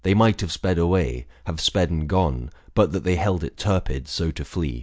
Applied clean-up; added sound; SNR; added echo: none; none; none; none.